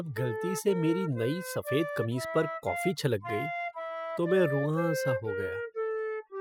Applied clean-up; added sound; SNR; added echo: classical method spectral subtraction.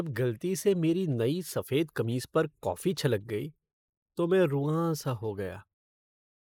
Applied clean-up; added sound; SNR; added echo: neural mask model Resemble Enhance denoiser.